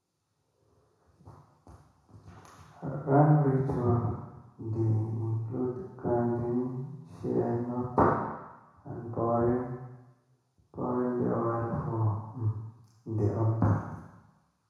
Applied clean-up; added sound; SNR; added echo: none; none; none; reverberation time 1.0 s.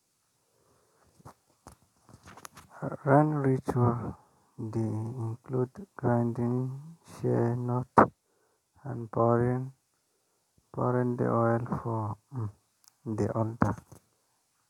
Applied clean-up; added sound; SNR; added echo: none; none; none; none.